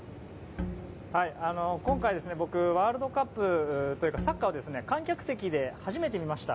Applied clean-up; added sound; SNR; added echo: none; Bowed string instrument; 10 dB; none.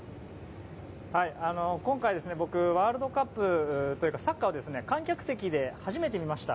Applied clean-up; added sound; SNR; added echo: none; none; none; none.